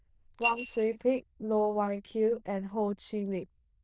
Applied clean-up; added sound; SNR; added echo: neural diffusion model UNIVERSE++.